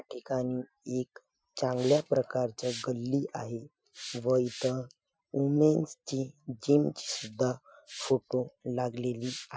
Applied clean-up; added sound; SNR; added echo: classical method Wiener filter.